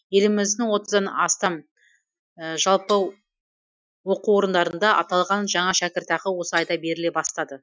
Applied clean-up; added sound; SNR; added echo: classical method Wiener filter.